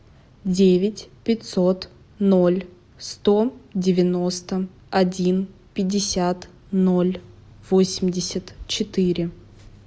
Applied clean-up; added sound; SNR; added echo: none; none; none; none.